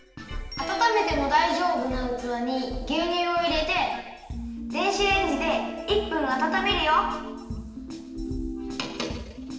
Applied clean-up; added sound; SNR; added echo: none; Acoustic guitar; 17 dB; reverberation time 1.1 s.